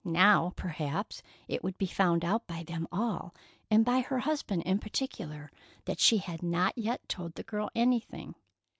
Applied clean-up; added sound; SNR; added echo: none; none; none; none.